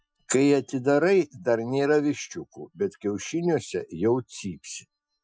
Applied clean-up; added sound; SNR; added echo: classical method Wiener filter.